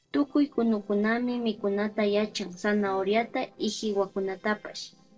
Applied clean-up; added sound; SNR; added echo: neural separator model SepFormer DNS4.